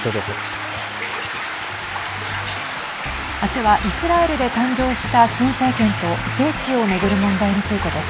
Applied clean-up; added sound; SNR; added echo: none; Stream; 6 dB; none.